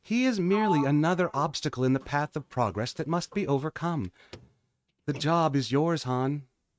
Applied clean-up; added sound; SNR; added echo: neural mask model RNNoise.